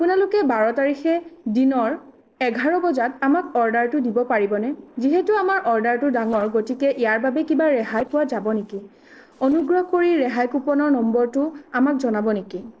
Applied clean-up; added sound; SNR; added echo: neural separator model SepFormer DNS4.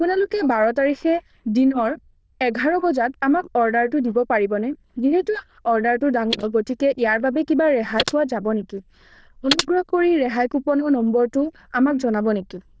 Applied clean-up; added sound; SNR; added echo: neural diffusion model UNIVERSE++.